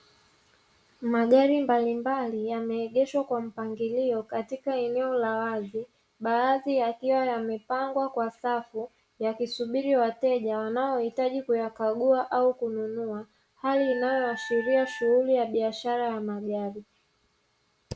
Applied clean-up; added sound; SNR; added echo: none; Wind instrument, woodwind instrument; 13 dB; none.